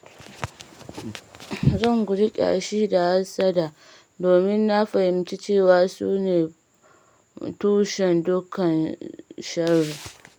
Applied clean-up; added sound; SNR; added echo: none; none; none; none.